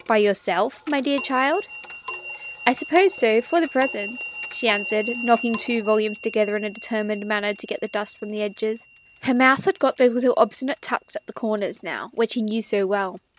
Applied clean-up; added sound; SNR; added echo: none; Clock; 7 dB; none.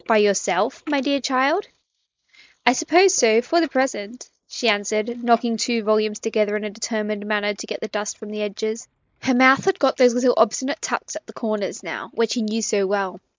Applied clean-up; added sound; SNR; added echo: neural mask model Resemble Enhance denoiser.